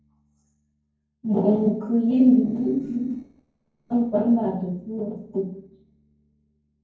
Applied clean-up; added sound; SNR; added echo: neural separator model SepFormer DNS4.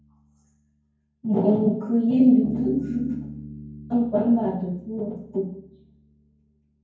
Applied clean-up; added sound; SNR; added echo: none; Bass guitar; 16 dB; reverberation time 0.9 s.